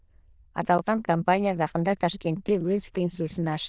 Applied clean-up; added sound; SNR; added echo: neural diffusion model UNIVERSE++.